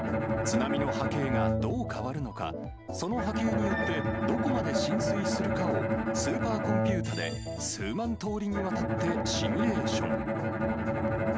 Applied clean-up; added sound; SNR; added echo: none; Bowed string instrument; -2 dB; none.